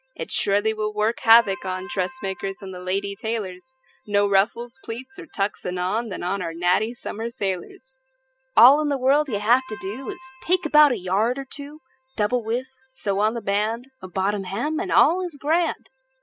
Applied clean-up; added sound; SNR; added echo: classical method spectral subtraction.